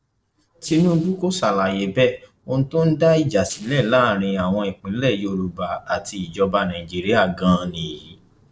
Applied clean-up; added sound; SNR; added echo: neural separator model SepFormer DNS4.